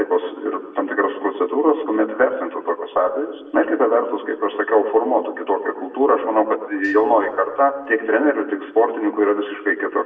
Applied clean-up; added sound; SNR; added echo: none; none; none; reverberation time 0.7 s.